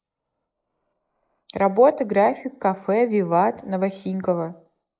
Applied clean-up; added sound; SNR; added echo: neural mask model Resemble Enhance denoiser.